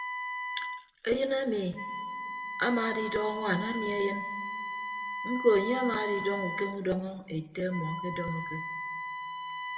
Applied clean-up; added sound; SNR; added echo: none; Wind instrument, woodwind instrument; 5 dB; reverberation time 1.3 s.